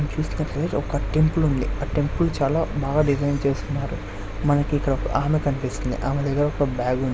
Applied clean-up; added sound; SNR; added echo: none; Truck; 19 dB; none.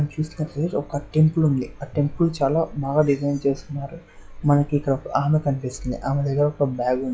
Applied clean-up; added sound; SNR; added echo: classical method log-MMSE.